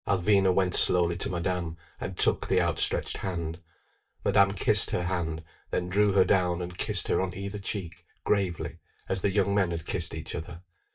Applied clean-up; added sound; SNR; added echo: neural mask model DeepFilterNet 3.